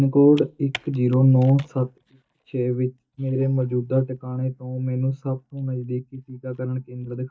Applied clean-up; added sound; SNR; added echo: neural mask model DeepFilterNet 3.